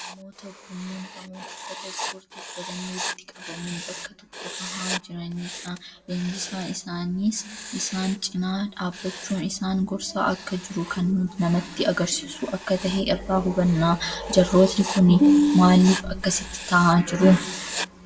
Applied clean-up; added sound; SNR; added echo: none; Writing; 14 dB; reverberation time 0.9 s.